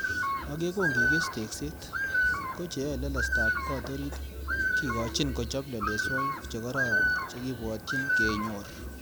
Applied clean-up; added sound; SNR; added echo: none; Bird; -3 dB; none.